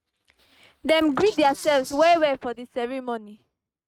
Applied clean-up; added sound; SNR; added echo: neural mask model RNNoise.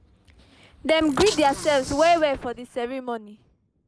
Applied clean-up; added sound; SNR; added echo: none; Bicycle; 11 dB; none.